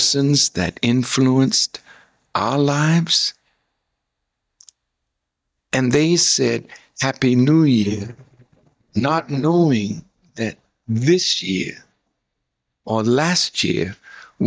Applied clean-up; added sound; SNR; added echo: neural mask model DeepFilterNet 3.